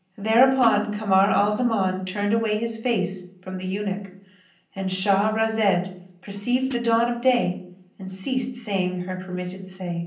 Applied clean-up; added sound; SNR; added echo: none; Hi-hat; 15 dB; reverberation time 0.6 s.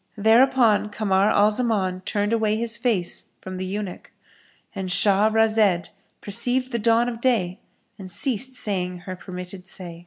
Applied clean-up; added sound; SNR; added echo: none; none; none; none.